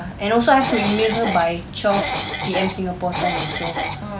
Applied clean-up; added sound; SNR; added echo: none; Cough; 5 dB; none.